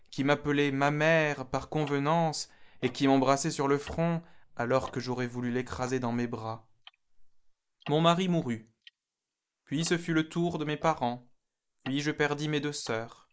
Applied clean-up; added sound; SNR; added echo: neural mask model Resemble Enhance denoiser.